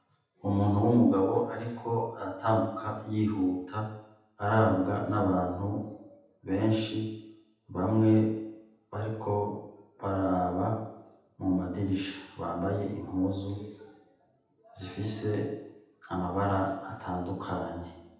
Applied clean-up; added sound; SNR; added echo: none; none; none; reverberation time 0.8 s.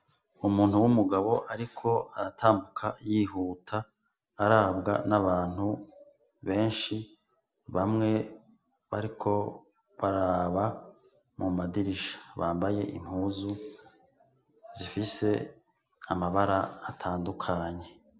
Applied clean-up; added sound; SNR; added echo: none; none; none; none.